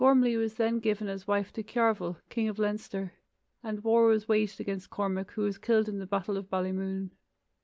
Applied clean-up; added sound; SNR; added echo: none; none; none; none.